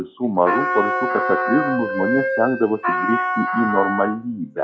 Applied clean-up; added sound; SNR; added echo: classical method log-MMSE.